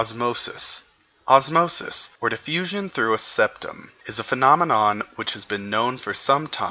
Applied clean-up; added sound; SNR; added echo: none; none; none; none.